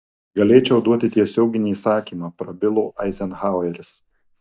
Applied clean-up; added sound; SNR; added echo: neural mask model DeepFilterNet 3.